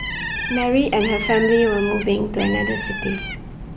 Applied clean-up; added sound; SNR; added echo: none; Bird; 8 dB; none.